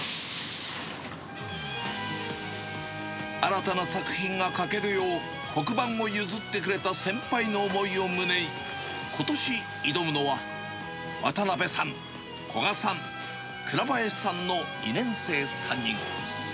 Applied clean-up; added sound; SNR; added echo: none; Wind instrument, woodwind instrument; 12 dB; none.